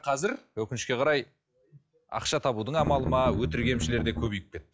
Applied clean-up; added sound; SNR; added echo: classical method log-MMSE.